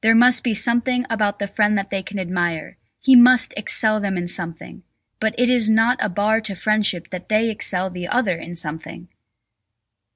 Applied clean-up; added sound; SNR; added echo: none; none; none; none.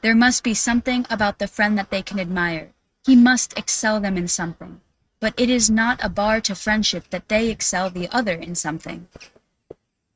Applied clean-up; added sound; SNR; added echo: neural mask model RNNoise.